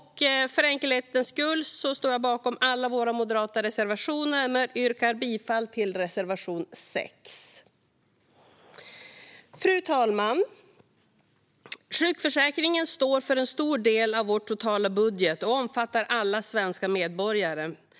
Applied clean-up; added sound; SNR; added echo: none; none; none; none.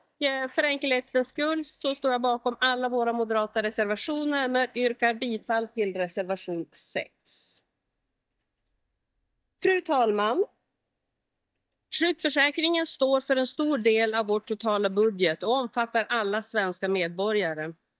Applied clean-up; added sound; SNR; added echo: neural mask model DeepFilterNet 3.